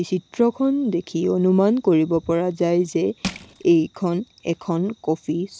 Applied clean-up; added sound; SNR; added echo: none; Crushing; 11 dB; none.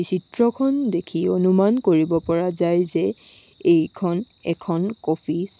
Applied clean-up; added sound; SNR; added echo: none; none; none; none.